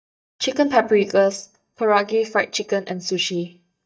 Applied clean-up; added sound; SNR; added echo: neural mask model DeepFilterNet 3.